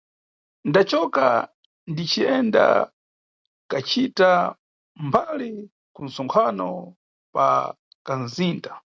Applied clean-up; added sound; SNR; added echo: none; none; none; none.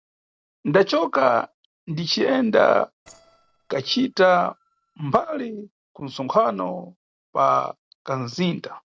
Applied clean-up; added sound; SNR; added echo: neural separator model SepFormer DNS4.